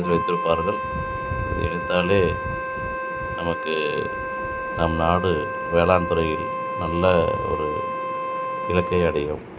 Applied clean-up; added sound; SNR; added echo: none; Wind instrument, woodwind instrument; 4 dB; none.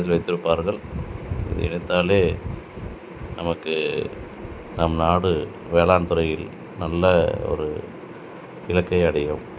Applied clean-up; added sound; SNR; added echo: none; none; none; none.